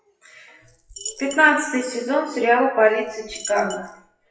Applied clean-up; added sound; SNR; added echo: classical method WPE with log-MMSE.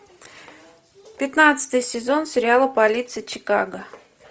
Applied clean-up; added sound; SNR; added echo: none; none; none; none.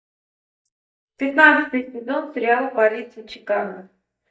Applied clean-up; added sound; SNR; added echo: neural mask model DeepFilterNet 3.